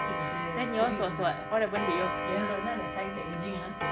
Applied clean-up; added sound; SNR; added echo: none; Clock; 2 dB; none.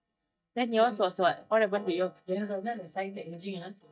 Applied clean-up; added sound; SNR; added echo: neural mask model DeepFilterNet 3.